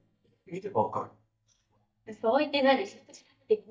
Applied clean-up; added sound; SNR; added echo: neural mask model DeepFilterNet 3.